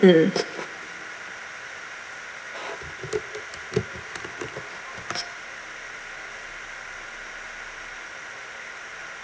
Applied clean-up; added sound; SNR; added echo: none; none; none; none.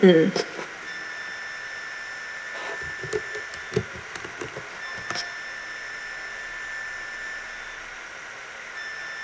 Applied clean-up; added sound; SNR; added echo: none; Wind instrument, woodwind instrument; 10 dB; none.